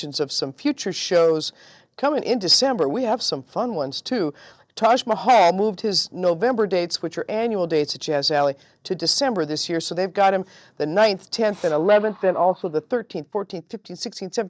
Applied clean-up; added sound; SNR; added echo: neural mask model DeepFilterNet 3.